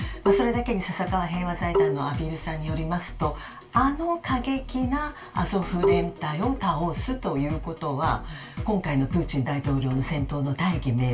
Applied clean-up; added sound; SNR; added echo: none; Marimba, xylophone; 0 dB; reverberation time 0.2 s.